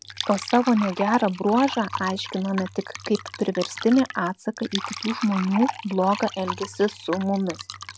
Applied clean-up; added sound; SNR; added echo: none; Fill (with liquid); 11 dB; none.